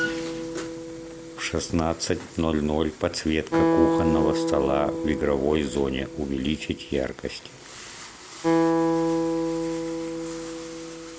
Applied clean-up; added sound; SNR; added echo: none; Acoustic guitar; 0 dB; none.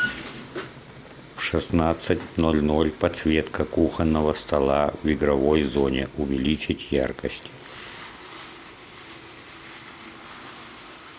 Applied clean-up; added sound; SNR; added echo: none; none; none; none.